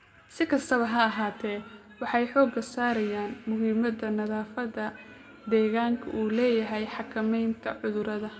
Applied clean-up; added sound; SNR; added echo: none; none; none; reverberation time 1.2 s.